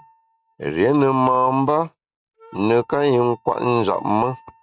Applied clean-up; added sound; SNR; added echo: neural mask model RNNoise.